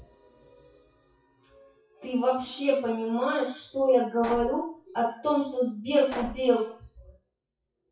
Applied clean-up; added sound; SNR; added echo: classical method WPE with log-MMSE.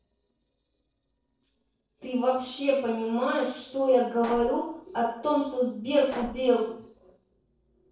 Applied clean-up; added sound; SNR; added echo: neural separator model SepFormer DNS4.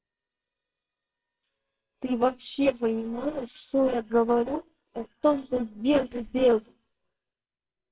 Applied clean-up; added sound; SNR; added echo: neural separator model SepFormer WHAMR!.